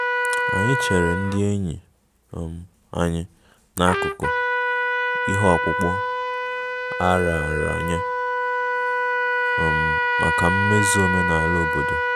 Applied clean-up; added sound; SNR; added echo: none; Trumpet; -2 dB; none.